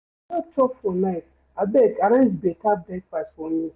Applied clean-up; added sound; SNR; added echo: none; none; none; none.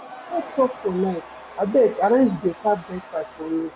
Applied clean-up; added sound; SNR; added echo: none; Crowd / Cheering; 17 dB; none.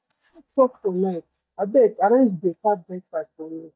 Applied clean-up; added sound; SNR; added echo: neural mask model DeepFilterNet 3.